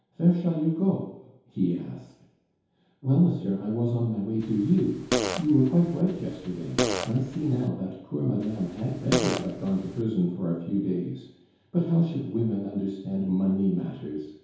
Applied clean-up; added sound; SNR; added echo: none; Fart; 5 dB; reverberation time 0.8 s.